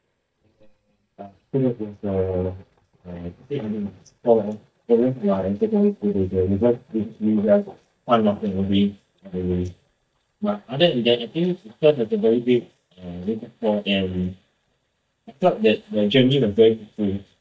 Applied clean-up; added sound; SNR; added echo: neural mask model DeepFilterNet 3.